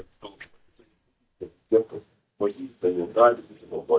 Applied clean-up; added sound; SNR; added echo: neural mask model DeepFilterNet 3.